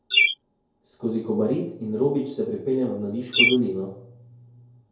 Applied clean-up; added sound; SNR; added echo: none; Bird; -1 dB; reverberation time 2.3 s.